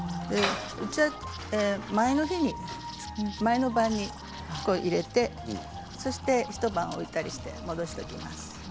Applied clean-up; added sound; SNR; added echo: none; Liquid; 17 dB; none.